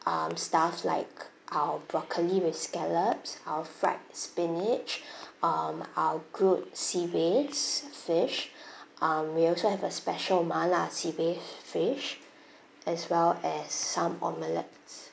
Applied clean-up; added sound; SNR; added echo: none; none; none; none.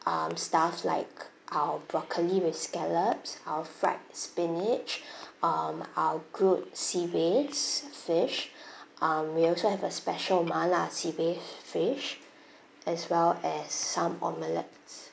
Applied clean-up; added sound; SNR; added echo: none; Tap / Glass; 18 dB; none.